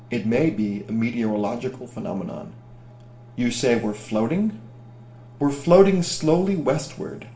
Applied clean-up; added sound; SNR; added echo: none; none; none; reverberation time 0.8 s.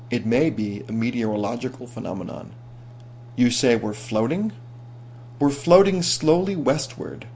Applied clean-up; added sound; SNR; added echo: none; none; none; none.